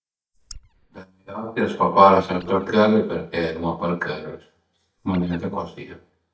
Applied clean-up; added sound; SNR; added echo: neural mask model DeepFilterNet 3.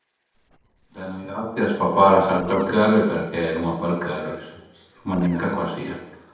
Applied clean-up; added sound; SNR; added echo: neural separator model SepFormer DNS4.